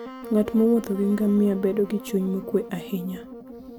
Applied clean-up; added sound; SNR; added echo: none; Wind instrument, woodwind instrument; 14 dB; none.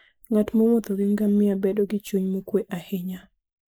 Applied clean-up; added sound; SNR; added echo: neural mask model Resemble Enhance denoiser.